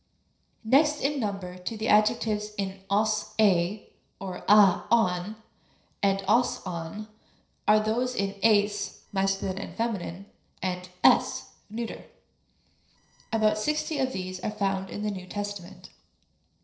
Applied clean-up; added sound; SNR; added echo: neural separator model SepFormer DNS4.